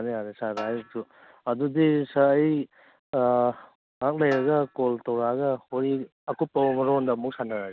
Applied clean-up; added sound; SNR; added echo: none; Snare drum; 19 dB; none.